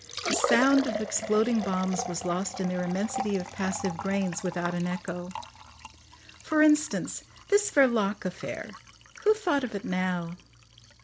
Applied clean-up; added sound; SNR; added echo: none; Liquid; 10 dB; none.